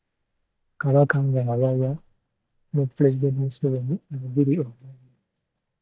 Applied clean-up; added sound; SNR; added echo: neural mask model DeepFilterNet 3.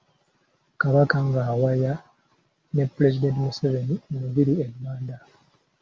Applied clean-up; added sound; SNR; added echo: none; none; none; none.